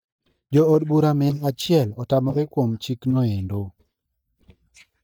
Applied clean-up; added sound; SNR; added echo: neural mask model DeepFilterNet 3.